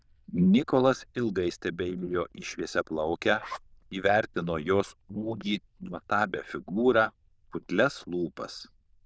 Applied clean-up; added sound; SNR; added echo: neural diffusion model UNIVERSE++.